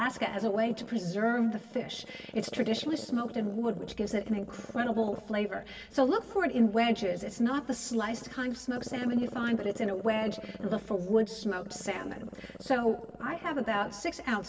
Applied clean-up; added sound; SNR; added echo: none; Growling; 15 dB; reverberation time 2.1 s.